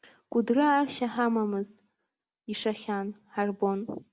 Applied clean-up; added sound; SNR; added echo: none; none; none; none.